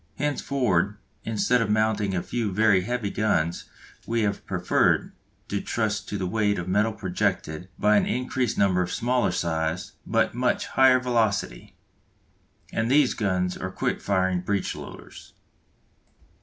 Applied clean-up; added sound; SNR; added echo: none; none; none; none.